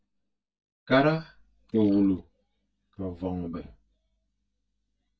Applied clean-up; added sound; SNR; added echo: neural mask model DeepFilterNet 3.